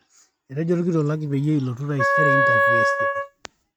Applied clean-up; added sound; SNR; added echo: neural mask model RNNoise.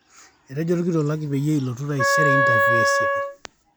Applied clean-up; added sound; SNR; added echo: none; Wind instrument, woodwind instrument; -4 dB; none.